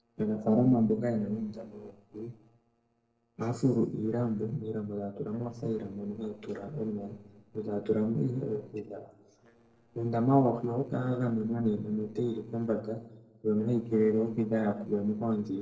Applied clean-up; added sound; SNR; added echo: neural separator model SepFormer DNS4.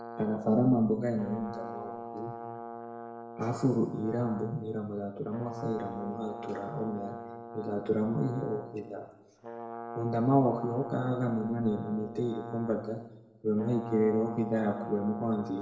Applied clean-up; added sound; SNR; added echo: none; Brass instrument; 11 dB; reverberation time 1.0 s.